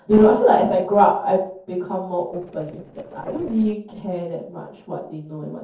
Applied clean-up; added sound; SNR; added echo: neural separator model SepFormer DNS4.